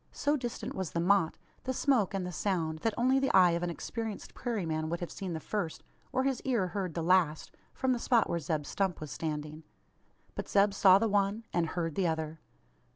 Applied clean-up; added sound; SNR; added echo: none; none; none; none.